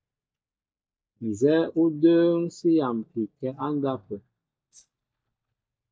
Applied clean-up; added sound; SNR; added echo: neural mask model DeepFilterNet 3.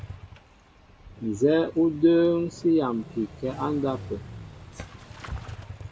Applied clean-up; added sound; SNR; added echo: none; Engine starting / Motorcycle; 16 dB; none.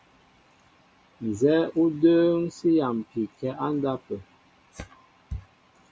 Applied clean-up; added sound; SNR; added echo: none; none; none; none.